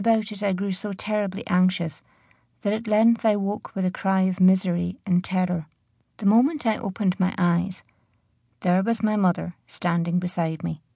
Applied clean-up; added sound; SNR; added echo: none; none; none; none.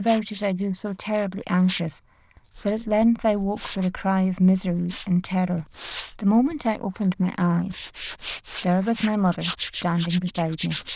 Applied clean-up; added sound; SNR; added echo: neural diffusion model UNIVERSE++.